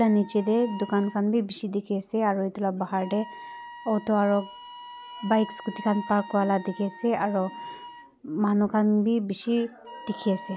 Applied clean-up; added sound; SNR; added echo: none; Wind instrument, woodwind instrument; 17 dB; none.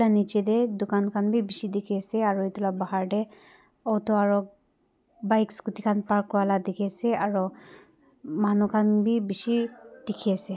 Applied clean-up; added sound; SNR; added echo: none; none; none; none.